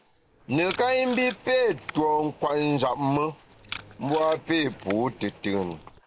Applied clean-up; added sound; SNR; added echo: none; Packing tape, duct tape; 16 dB; none.